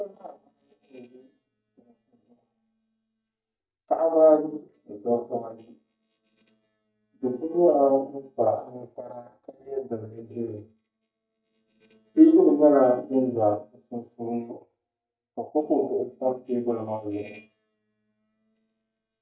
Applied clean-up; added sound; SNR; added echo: neural mask model DeepFilterNet 3.